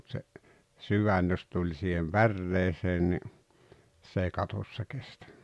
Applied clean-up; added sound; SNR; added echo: none; none; none; none.